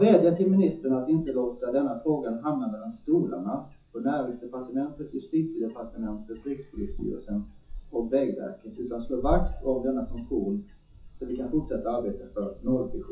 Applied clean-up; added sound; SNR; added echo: classical method WPE with log-MMSE.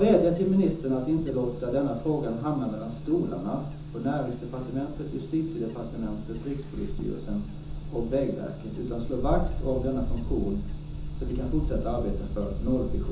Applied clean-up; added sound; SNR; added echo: none; Wind / Bird; 6 dB; reverberation time 0.6 s.